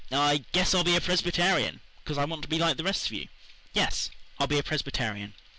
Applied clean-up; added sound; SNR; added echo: none; none; none; none.